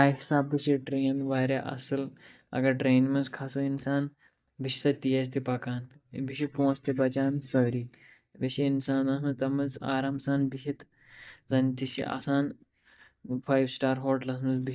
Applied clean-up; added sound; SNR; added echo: neural mask model DeepFilterNet 3.